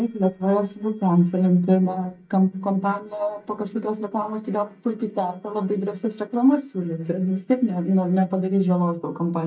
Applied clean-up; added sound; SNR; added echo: neural mask model DeepFilterNet 3.